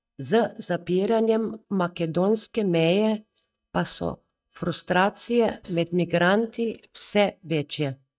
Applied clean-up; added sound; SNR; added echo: neural mask model DeepFilterNet 3.